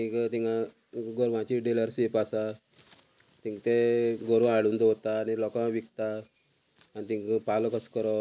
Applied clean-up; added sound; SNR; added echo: none; none; none; none.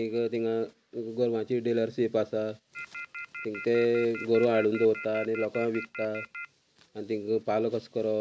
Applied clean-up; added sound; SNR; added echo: none; Telephone; 12 dB; none.